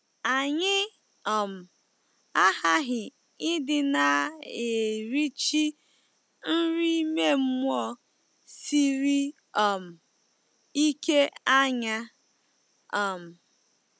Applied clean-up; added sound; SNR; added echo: none; none; none; none.